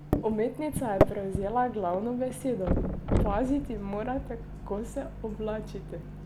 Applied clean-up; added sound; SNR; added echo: none; Microwave oven + Thump, thud; 0 dB; none.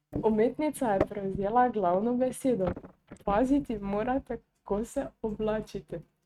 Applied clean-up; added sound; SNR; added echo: neural mask model RNNoise.